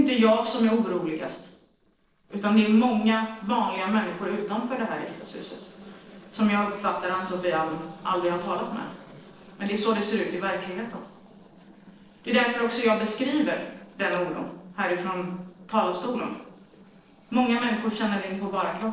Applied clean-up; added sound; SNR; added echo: neural separator model SepFormer DNS4.